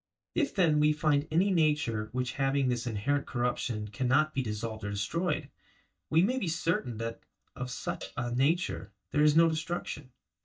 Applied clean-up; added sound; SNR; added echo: neural mask model DeepFilterNet 3.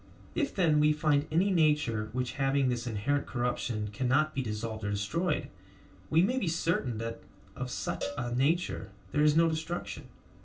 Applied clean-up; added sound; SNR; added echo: none; Cowbell; 15 dB; reverberation time 0.2 s.